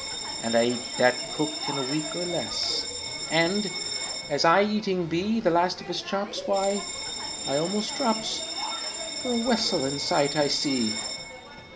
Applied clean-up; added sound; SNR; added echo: none; Bell; 6 dB; none.